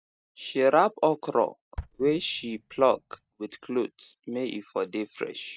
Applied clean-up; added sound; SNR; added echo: neural mask model DeepFilterNet 3.